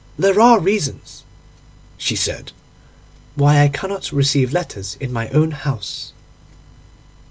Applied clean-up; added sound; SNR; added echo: none; none; none; none.